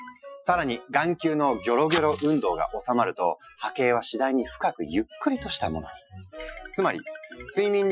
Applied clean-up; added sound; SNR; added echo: classical method Wiener filter.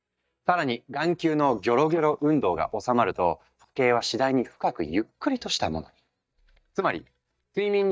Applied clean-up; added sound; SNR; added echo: neural mask model DeepFilterNet 3.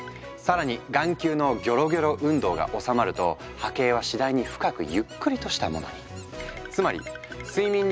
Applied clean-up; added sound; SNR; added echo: none; none; none; none.